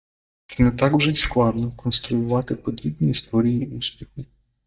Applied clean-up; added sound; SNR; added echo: neural mask model DeepFilterNet 3.